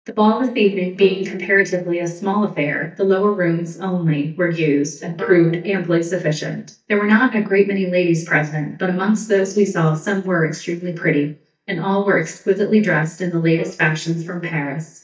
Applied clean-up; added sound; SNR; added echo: neural mask model DeepFilterNet 3.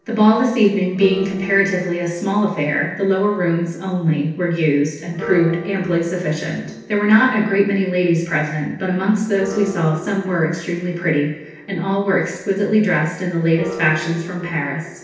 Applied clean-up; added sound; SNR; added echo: neural separator model SepFormer DNS4.